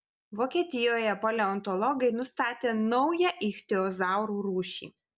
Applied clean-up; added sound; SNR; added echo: none; none; none; none.